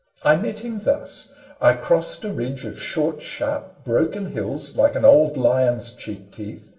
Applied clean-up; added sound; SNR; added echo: none; none; none; reverberation time 0.6 s.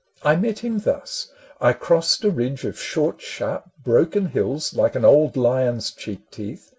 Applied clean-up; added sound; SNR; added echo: none; none; none; none.